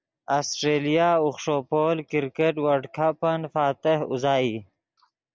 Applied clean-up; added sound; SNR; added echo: none; none; none; none.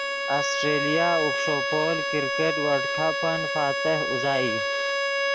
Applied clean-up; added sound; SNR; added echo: none; Bowed string instrument; -1 dB; none.